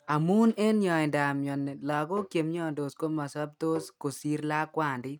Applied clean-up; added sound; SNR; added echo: neural mask model RNNoise.